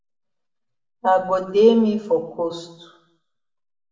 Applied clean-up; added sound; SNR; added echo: none; none; none; reverberation time 0.6 s.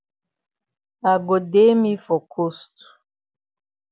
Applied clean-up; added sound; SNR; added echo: none; none; none; none.